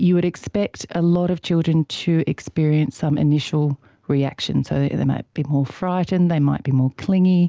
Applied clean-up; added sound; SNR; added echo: none; none; none; none.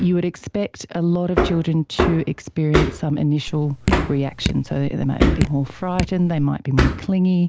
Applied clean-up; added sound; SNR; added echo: none; Drip + Hammer; 3 dB; none.